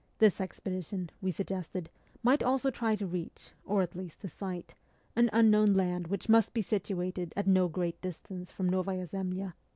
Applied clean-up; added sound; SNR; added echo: none; none; none; none.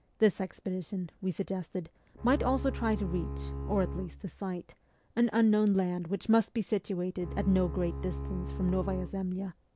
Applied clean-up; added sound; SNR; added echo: none; Bowed string instrument; 6 dB; none.